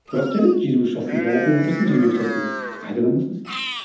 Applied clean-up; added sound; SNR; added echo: none; Livestock, farm animals, working animals; 11 dB; reverberation time 0.8 s.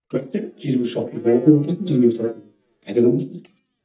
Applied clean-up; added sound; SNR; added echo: neural mask model DeepFilterNet 3.